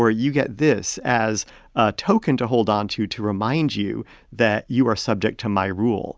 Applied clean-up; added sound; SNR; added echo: none; none; none; none.